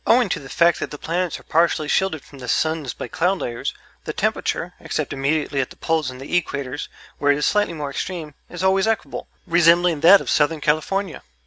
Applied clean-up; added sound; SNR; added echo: none; none; none; none.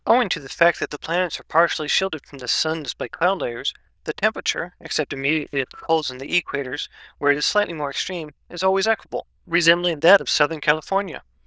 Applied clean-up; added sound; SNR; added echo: neural diffusion model UNIVERSE++.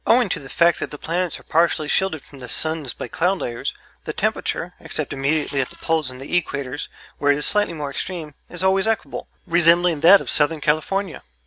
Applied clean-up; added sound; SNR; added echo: neural separator model SepFormer DNS4.